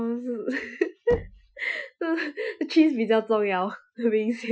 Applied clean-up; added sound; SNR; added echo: classical method Wiener filter.